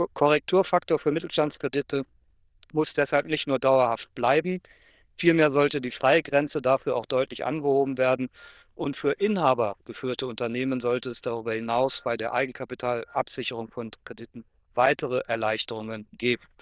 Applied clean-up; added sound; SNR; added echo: neural diffusion model UNIVERSE++.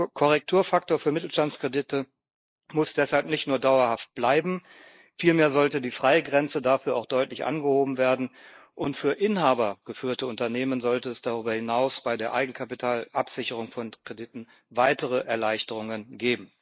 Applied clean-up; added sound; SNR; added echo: neural mask model Resemble Enhance denoiser.